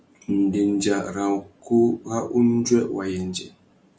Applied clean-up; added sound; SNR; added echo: none; none; none; none.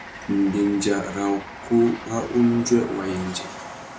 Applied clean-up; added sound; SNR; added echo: none; Train; 14 dB; none.